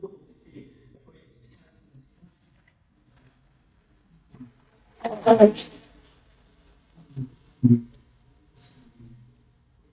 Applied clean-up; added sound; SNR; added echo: neural mask model DeepFilterNet 3.